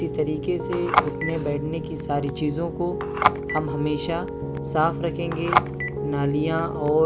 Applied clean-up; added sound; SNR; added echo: none; Telephone + Piano; 1 dB; none.